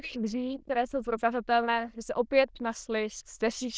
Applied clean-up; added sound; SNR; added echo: neural diffusion model UNIVERSE++.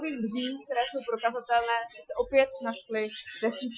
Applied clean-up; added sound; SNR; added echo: classical method Wiener filter.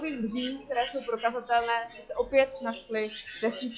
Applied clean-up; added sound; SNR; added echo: classical method log-MMSE.